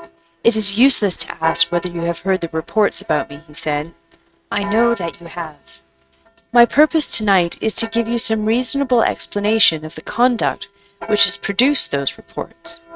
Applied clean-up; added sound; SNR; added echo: neural mask model RNNoise.